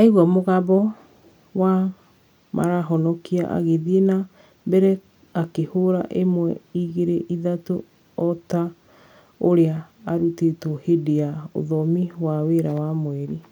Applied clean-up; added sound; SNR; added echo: none; none; none; none.